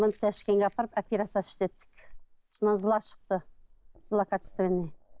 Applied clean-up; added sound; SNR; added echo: neural mask model Resemble Enhance denoiser.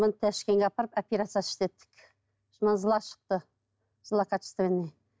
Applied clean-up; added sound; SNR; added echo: none; none; none; none.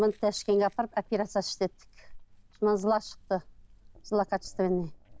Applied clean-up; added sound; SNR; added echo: none; Chewing, mastication; 19 dB; none.